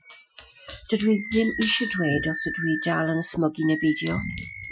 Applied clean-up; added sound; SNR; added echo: classical method Wiener filter.